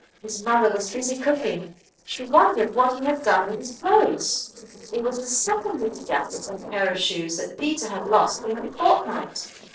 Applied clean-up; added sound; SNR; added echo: neural separator model SepFormer DNS4.